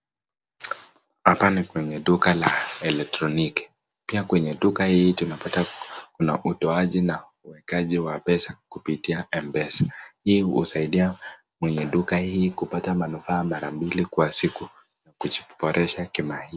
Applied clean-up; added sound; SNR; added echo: neural separator model SepFormer DNS4.